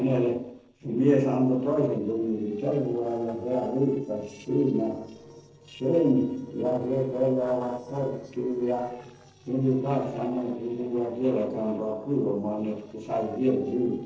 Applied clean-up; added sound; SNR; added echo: neural separator model SepFormer DNS4.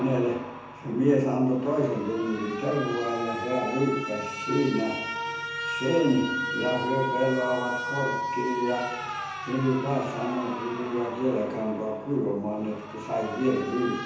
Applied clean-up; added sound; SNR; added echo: none; Alarm; 7 dB; reverberation time 0.9 s.